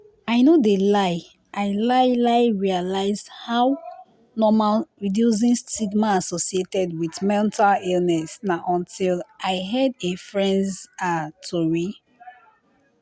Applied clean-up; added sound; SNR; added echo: none; none; none; none.